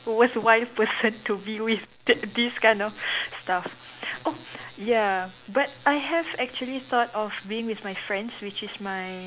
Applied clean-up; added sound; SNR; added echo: none; none; none; none.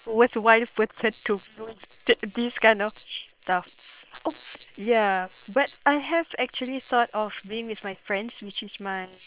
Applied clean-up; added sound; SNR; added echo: neural separator model SepFormer WHAM!.